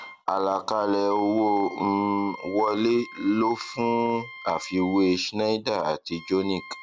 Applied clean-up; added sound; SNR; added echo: none; Wind instrument, woodwind instrument; 19 dB; none.